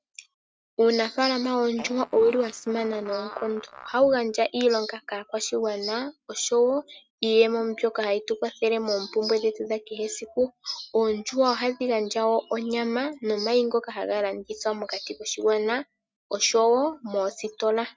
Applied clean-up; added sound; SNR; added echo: neural mask model RNNoise.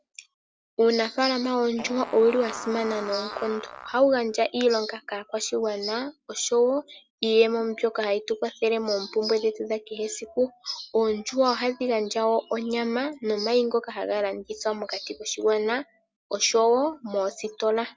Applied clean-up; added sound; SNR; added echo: none; Fart; 13 dB; none.